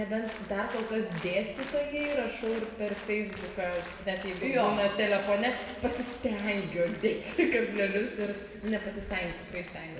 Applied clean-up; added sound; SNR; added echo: none; Applause; 17 dB; reverberation time 1.9 s.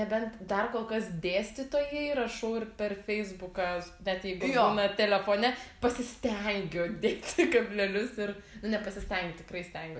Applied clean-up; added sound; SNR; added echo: none; none; none; none.